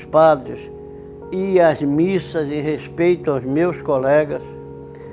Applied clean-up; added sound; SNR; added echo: none; Piano; 16 dB; none.